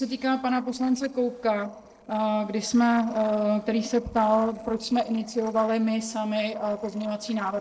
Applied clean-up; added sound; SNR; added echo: neural separator model SepFormer DNS4.